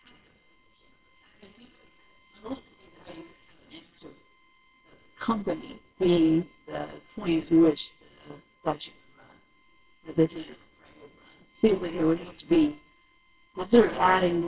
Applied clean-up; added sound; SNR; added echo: neural separator model SepFormer WHAMR!.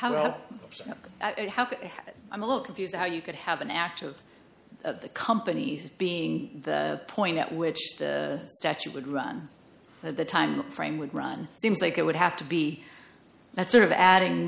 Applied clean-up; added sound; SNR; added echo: none; none; none; none.